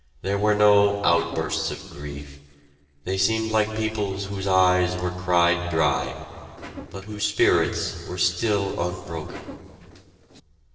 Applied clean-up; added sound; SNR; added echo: neural separator model SepFormer DNS4.